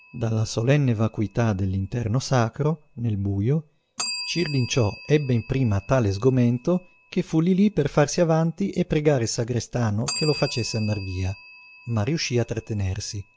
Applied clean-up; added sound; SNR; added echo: none; Bell; 16 dB; none.